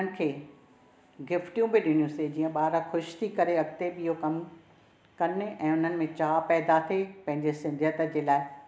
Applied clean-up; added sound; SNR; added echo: none; none; none; none.